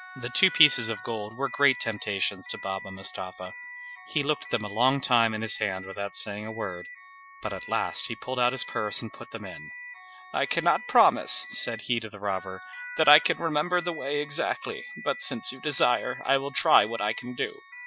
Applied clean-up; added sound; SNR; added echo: classical method Wiener filter.